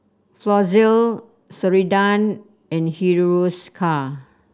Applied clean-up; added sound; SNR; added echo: none; none; none; none.